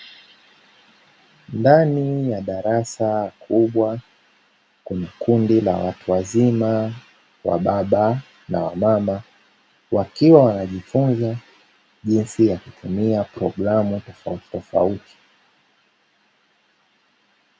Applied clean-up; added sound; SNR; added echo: none; none; none; none.